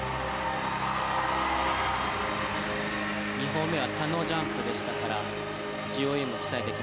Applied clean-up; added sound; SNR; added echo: none; none; none; none.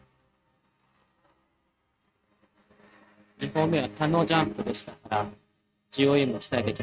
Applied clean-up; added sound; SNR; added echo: neural mask model RNNoise.